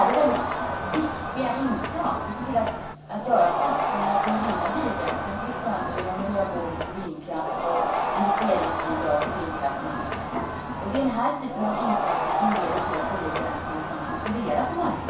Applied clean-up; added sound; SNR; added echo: none; Crowd; 0 dB; reverberation time 0.7 s.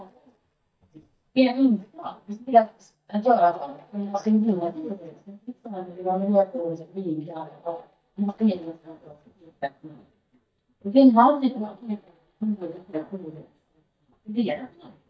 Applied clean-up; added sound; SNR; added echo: neural mask model DeepFilterNet 3.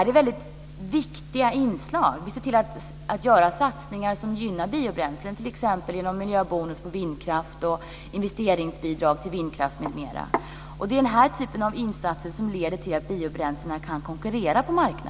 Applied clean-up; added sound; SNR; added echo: none; none; none; none.